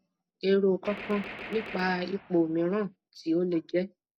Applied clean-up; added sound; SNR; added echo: none; Gunshot, gunfire; 13 dB; none.